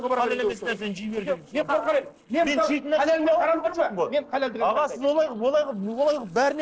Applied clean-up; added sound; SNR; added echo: neural separator model SepFormer DNS4.